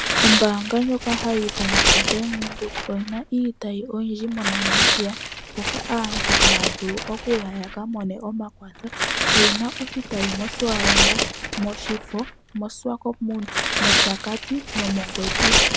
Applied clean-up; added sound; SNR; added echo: none; Tearing; -3 dB; none.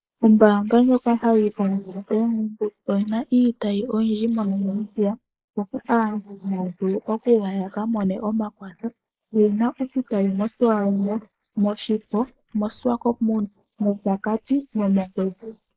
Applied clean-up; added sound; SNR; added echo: neural mask model Resemble Enhance denoiser.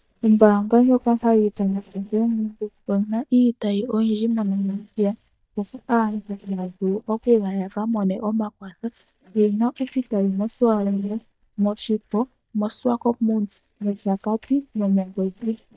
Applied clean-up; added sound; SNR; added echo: neural mask model DeepFilterNet 3.